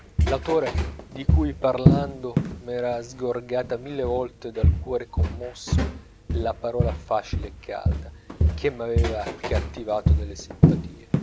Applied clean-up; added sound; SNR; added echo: none; Walk, footsteps; -5 dB; none.